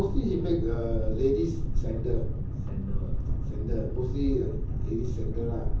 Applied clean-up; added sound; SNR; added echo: none; Boat, Water vehicle; -4 dB; reverberation time 0.6 s.